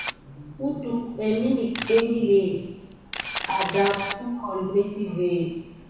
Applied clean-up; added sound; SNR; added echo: none; Camera; 7 dB; reverberation time 1.0 s.